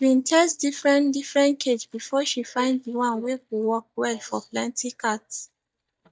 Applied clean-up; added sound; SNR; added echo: neural mask model DeepFilterNet 3.